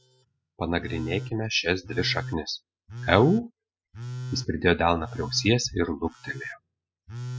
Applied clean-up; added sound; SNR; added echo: classical method spectral subtraction.